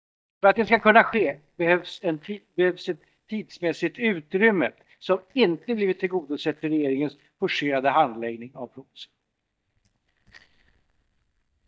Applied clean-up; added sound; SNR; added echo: neural mask model DeepFilterNet 3.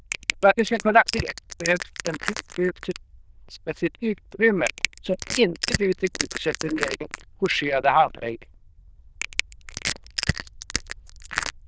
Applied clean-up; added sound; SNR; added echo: neural diffusion model UNIVERSE++.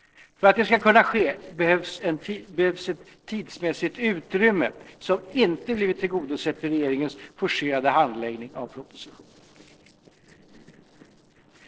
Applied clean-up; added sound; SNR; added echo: neural separator model SepFormer DNS4.